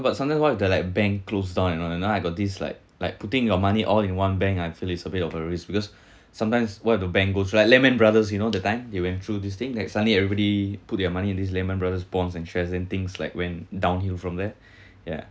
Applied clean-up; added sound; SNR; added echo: none; none; none; none.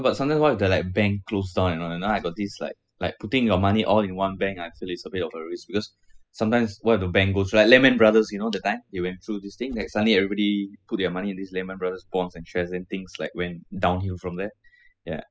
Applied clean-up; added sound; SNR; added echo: classical method spectral subtraction.